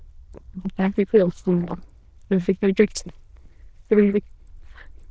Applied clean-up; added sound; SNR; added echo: neural diffusion model UNIVERSE++.